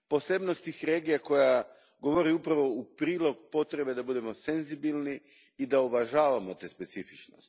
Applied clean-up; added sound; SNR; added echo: none; none; none; none.